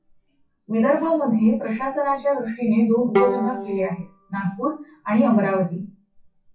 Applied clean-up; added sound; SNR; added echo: classical method WPE with log-MMSE.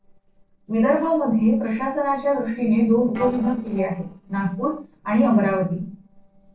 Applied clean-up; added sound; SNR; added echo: neural separator model SepFormer DNS4.